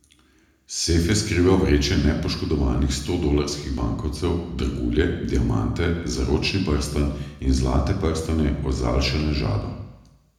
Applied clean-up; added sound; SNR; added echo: none; none; none; reverberation time 0.9 s.